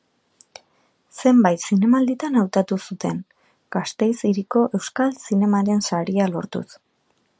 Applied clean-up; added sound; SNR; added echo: none; none; none; none.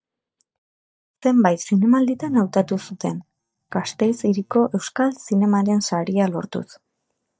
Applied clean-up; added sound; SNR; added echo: neural mask model DeepFilterNet 3.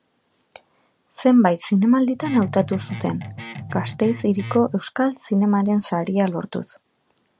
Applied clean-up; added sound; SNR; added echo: none; Guitar; 11 dB; none.